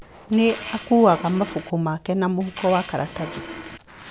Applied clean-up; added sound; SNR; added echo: none; Fart; 14 dB; none.